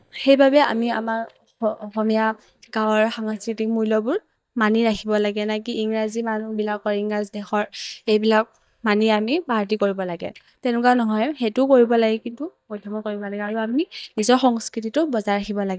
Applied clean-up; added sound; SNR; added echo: neural mask model DeepFilterNet 3.